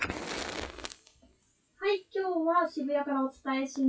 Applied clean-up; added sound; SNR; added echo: classical method WPE with log-MMSE.